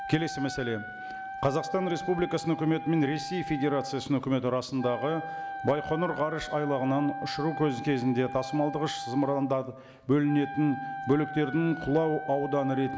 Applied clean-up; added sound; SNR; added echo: none; Wind instrument, woodwind instrument; 10 dB; none.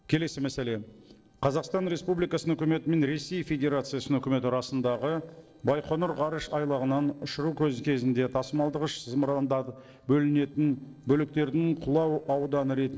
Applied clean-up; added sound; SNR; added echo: neural separator model SepFormer DNS4.